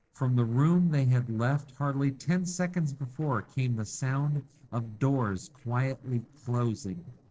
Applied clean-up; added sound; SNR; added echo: neural separator model SepFormer DNS4.